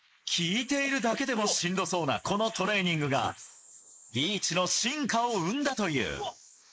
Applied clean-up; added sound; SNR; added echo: neural mask model Resemble Enhance denoiser.